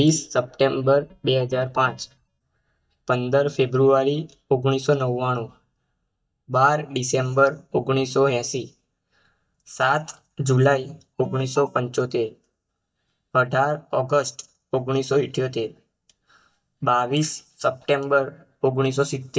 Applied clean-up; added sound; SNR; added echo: neural mask model DeepFilterNet 3.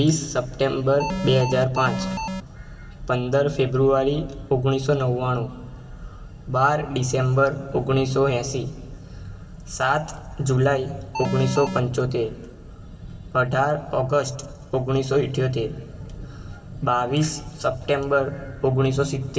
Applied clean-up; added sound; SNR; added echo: none; Alarm; 4 dB; reverberation time 1.8 s.